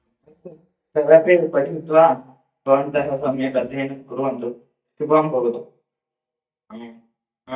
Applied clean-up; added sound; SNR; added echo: neural mask model DeepFilterNet 3.